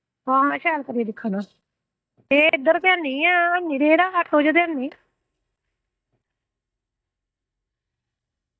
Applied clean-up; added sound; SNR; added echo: neural mask model DeepFilterNet 3.